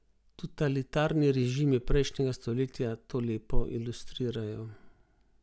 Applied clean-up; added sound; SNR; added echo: none; none; none; none.